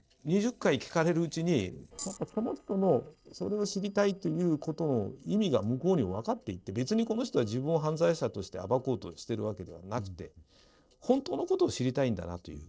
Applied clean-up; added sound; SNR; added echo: neural separator model SepFormer DNS4.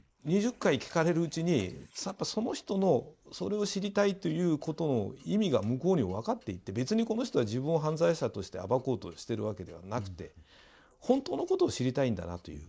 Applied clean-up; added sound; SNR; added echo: neural mask model Resemble Enhance denoiser.